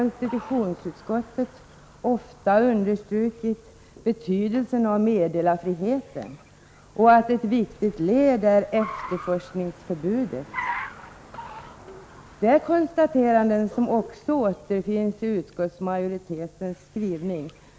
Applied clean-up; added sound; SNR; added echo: none; Car; 18 dB; none.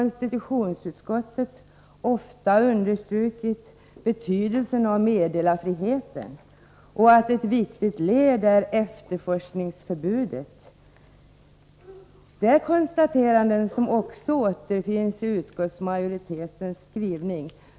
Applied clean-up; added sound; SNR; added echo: none; none; none; none.